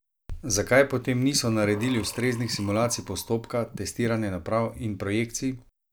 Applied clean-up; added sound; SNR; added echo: none; Breathing; 17 dB; none.